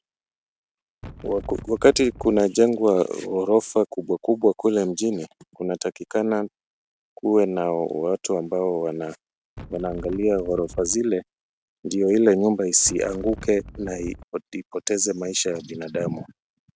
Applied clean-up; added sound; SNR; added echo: none; Wind; 15 dB; none.